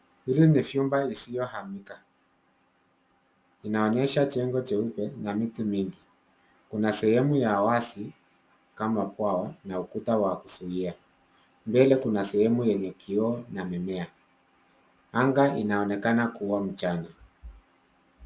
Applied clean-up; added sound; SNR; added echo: none; none; none; none.